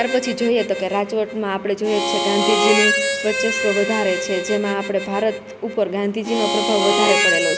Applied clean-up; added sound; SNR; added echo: none; Harmonica; 1 dB; none.